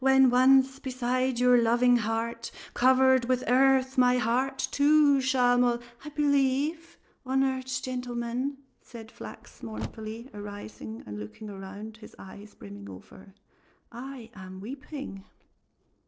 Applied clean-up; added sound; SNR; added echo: neural separator model SepFormer DNS4.